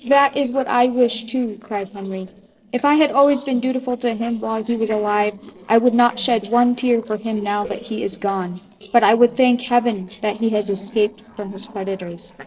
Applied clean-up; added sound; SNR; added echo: neural separator model SepFormer DNS4.